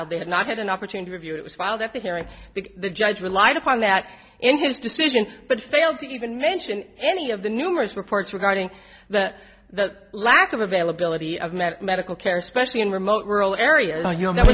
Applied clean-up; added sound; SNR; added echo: none; none; none; none.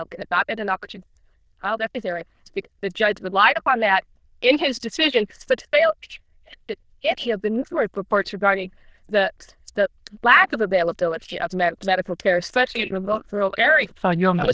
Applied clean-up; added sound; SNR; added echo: neural diffusion model UNIVERSE++.